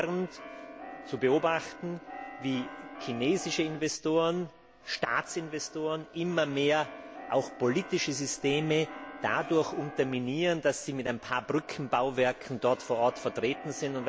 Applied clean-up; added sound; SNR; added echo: none; Keyboard (musical); 15 dB; none.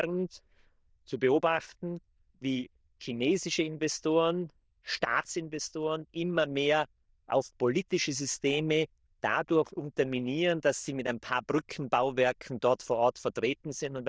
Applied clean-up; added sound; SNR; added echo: neural diffusion model UNIVERSE++.